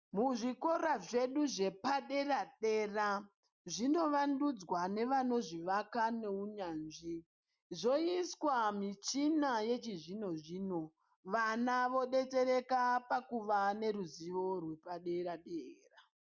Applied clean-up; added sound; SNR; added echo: none; none; none; none.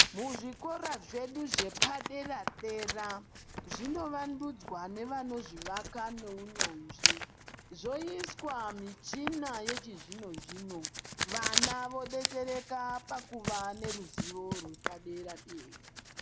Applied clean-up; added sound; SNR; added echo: none; Writing; -2 dB; none.